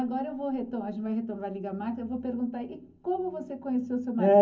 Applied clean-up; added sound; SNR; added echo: none; none; none; reverberation time 0.3 s.